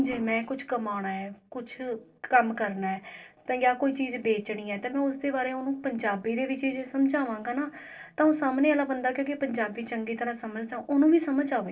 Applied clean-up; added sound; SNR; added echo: neural separator model SepFormer DNS4.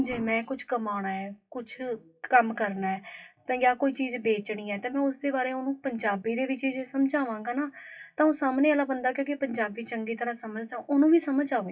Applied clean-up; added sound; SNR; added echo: classical method WPE with log-MMSE.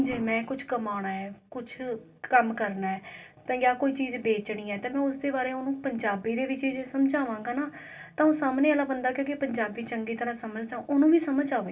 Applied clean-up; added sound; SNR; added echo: none; Explosion; 19 dB; reverberation time 0.2 s.